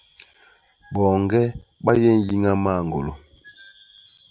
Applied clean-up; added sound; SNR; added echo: none; none; none; none.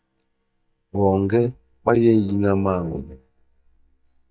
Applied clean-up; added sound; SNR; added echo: neural mask model DeepFilterNet 3.